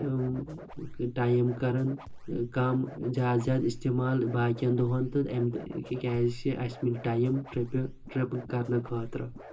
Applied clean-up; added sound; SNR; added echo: none; Scratching (performance technique); 14 dB; reverberation time 0.2 s.